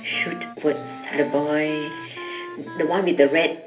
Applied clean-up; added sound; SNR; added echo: none; Wind instrument, woodwind instrument; 13 dB; reverberation time 0.3 s.